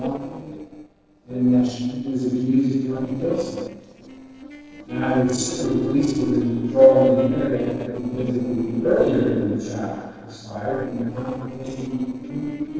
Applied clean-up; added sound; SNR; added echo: neural separator model SepFormer DNS4.